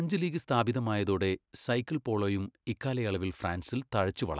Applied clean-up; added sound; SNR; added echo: none; none; none; none.